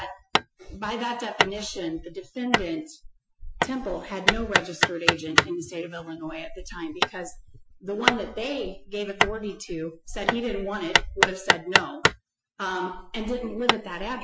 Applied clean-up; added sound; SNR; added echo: classical method Wiener filter.